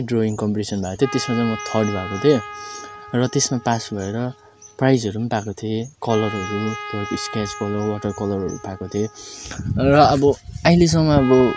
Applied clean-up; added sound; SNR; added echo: none; Trumpet; 15 dB; none.